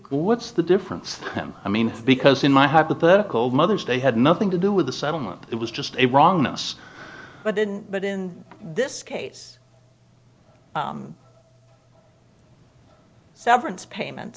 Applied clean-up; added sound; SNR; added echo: none; none; none; none.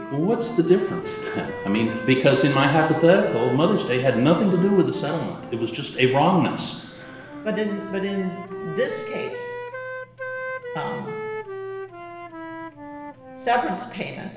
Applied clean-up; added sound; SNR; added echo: none; Wind instrument, woodwind instrument; 11 dB; reverberation time 1.1 s.